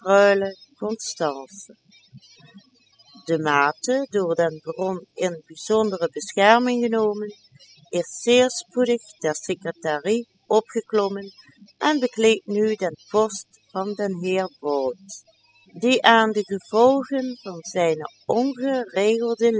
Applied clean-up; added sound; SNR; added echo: classical method spectral subtraction.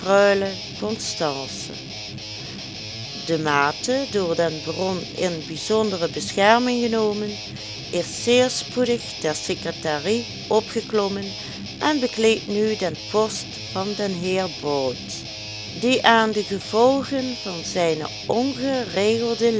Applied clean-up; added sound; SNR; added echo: none; Guitar; 11 dB; none.